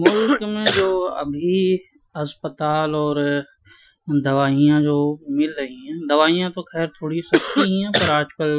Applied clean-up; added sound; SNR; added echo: classical method Wiener filter.